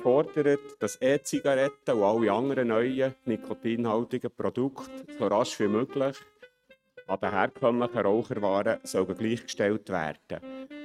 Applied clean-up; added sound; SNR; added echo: neural mask model RNNoise.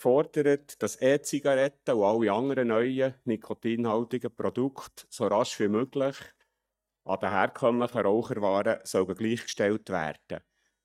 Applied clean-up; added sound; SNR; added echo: neural mask model DeepFilterNet 3.